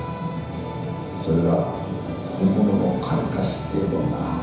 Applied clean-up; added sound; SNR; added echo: none; none; none; reverberation time 1.0 s.